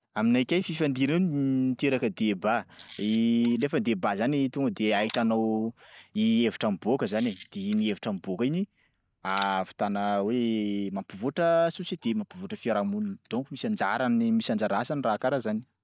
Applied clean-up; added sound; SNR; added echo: none; Camera; 14 dB; none.